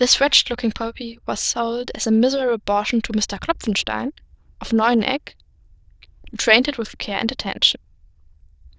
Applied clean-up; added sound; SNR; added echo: neural diffusion model UNIVERSE++.